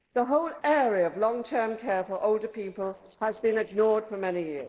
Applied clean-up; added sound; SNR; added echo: neural separator model SepFormer DNS4.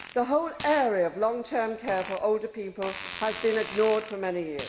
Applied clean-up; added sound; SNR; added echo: none; Fart; 11 dB; reverberation time 1.3 s.